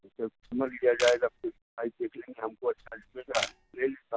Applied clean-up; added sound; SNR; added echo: none; Camera; 9 dB; none.